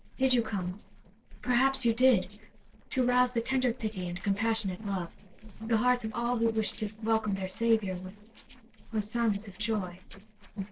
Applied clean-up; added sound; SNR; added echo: neural separator model SepFormer DNS4.